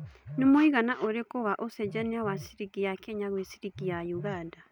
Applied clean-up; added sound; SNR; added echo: none; Telephone; 16 dB; none.